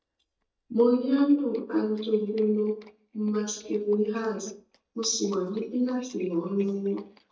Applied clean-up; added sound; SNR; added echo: neural mask model DeepFilterNet 3.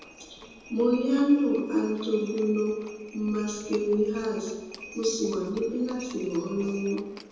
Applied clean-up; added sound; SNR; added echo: none; Livestock, farm animals, working animals; 19 dB; reverberation time 1.1 s.